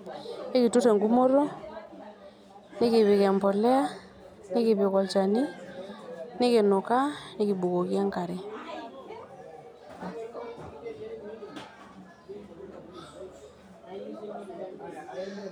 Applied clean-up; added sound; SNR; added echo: none; none; none; none.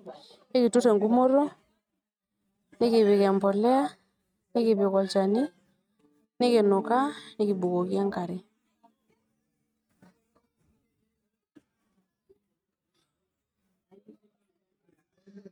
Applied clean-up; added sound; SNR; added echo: neural mask model RNNoise.